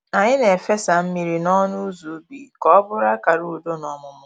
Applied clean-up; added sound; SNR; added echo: none; none; none; none.